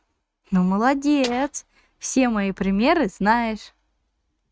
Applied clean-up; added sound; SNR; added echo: neural mask model RNNoise.